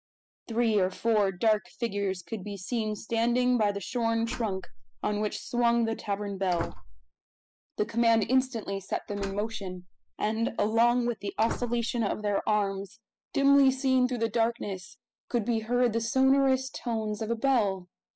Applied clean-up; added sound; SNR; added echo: classical method spectral subtraction.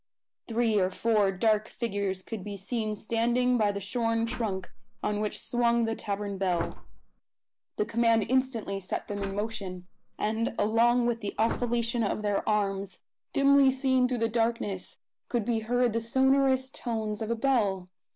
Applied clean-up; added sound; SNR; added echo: none; Slam; 11 dB; none.